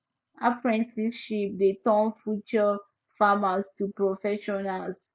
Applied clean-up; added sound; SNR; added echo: none; none; none; none.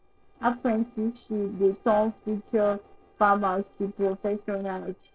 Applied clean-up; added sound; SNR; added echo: neural separator model SepFormer DNS4.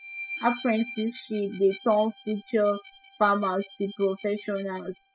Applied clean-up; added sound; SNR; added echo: classical method spectral subtraction.